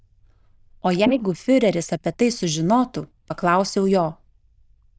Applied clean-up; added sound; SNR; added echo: neural diffusion model UNIVERSE++.